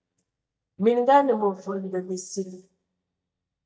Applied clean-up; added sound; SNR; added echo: neural mask model DeepFilterNet 3.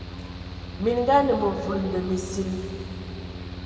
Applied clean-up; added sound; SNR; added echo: none; Mechanical fan; 9 dB; reverberation time 2.1 s.